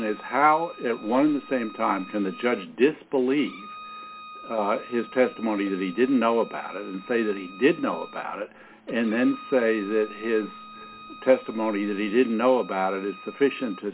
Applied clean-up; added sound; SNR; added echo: none; Bowed string instrument; 19 dB; none.